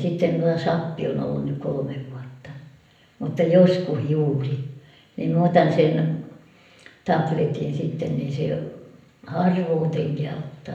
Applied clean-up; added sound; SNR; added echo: none; none; none; reverberation time 0.8 s.